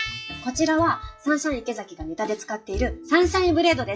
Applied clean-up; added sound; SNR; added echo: classical method WPE with log-MMSE.